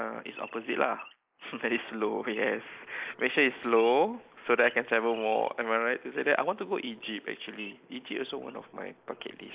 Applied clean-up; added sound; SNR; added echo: neural mask model Resemble Enhance denoiser.